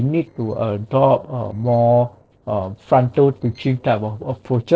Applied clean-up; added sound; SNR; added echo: neural separator model SepFormer DNS4.